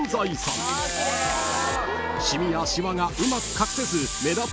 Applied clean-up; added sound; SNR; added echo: none; Hiss; 5 dB; none.